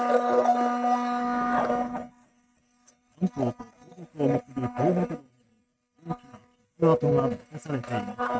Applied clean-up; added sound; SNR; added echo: neural mask model RNNoise.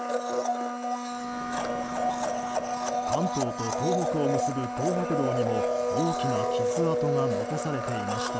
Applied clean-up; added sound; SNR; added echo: none; Domestic sounds, home sounds; -4 dB; none.